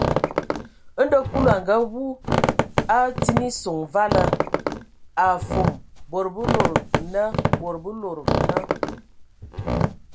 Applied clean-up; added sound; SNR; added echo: none; Squeak; -1 dB; none.